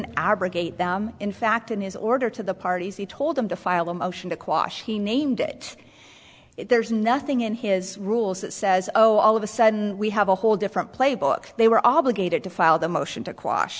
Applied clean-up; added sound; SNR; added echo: none; none; none; none.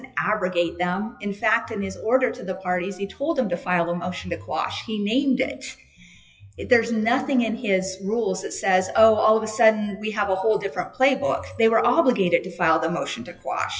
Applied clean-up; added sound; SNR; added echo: classical method WPE with log-MMSE.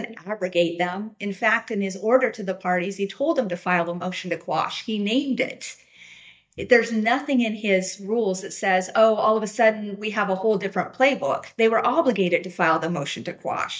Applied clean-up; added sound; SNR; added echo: neural mask model DeepFilterNet 3.